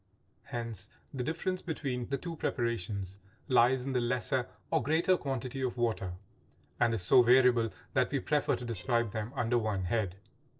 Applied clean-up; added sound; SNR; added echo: neural separator model SepFormer DNS4.